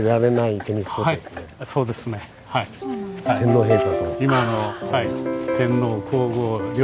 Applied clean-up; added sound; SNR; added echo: none; none; none; none.